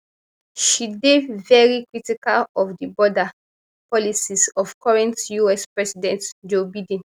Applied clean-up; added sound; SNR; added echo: none; none; none; none.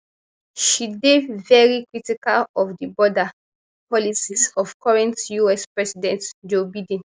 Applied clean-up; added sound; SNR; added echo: neural mask model Resemble Enhance denoiser.